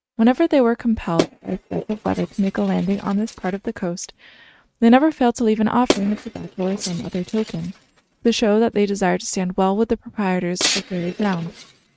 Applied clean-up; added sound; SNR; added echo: neural mask model RNNoise.